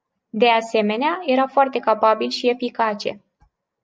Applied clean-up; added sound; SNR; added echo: none; none; none; none.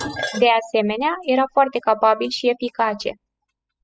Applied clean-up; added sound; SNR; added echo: classical method spectral subtraction.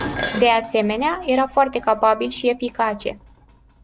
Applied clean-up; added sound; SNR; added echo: none; Dishes, pots, and pans; 13 dB; none.